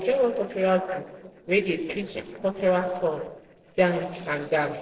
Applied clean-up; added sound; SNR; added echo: neural separator model SepFormer DNS4.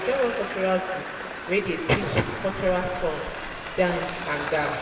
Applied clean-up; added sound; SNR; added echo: none; Traffic noise, roadway noise; 7 dB; reverberation time 2.0 s.